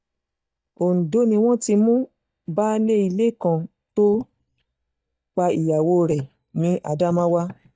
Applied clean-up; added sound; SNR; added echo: neural mask model DeepFilterNet 3.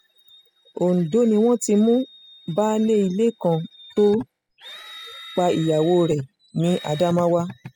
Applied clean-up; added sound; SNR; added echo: classical method spectral subtraction.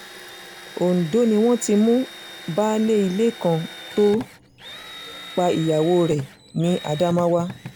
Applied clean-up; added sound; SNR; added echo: none; Drill; 17 dB; none.